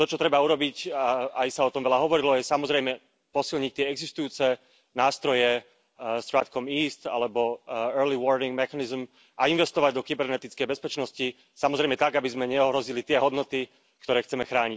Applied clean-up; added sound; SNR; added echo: none; none; none; none.